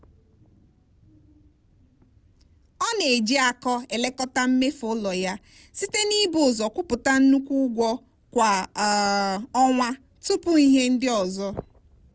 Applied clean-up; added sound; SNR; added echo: none; none; none; none.